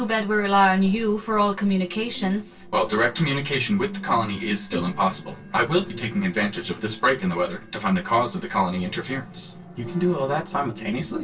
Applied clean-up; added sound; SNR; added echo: neural separator model SepFormer DNS4.